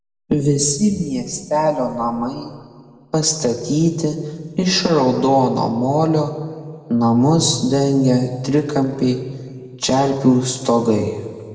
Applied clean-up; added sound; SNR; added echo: none; none; none; reverberation time 1.4 s.